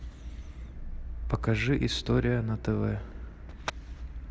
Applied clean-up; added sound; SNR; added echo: none; none; none; none.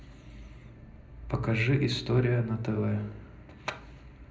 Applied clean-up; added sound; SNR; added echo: none; none; none; reverberation time 0.5 s.